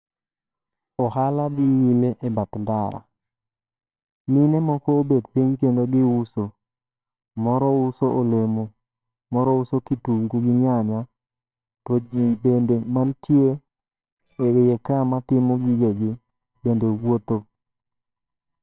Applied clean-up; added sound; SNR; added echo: neural separator model SepFormer WHAMR!.